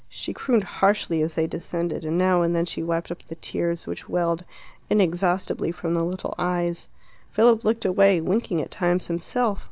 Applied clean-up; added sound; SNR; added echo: none; none; none; none.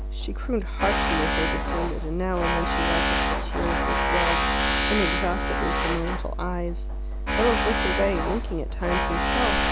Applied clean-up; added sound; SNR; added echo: none; Tools; -5 dB; none.